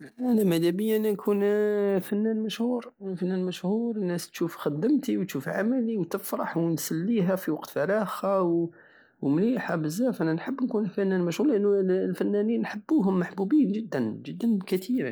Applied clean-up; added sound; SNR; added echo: none; none; none; none.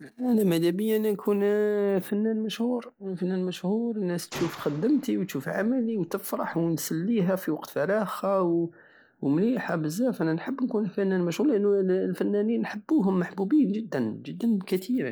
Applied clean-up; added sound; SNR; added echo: none; Gunshot, gunfire; 19 dB; none.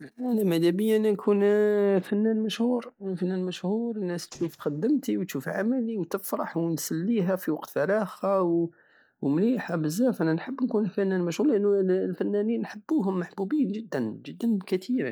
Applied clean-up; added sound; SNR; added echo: neural mask model DeepFilterNet 3.